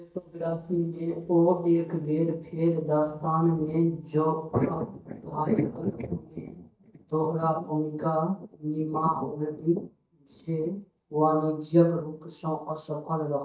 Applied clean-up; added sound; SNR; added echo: neural mask model DeepFilterNet 3.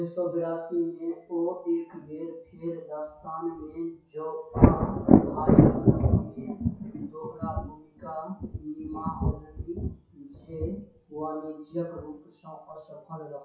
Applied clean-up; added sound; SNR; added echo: classical method WPE with log-MMSE.